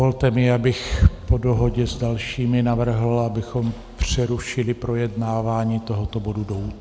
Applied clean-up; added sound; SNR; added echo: none; none; none; none.